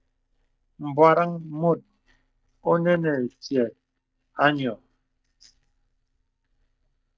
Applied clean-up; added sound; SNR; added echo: neural mask model DeepFilterNet 3.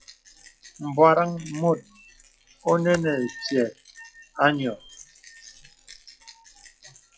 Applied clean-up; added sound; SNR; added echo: classical method log-MMSE.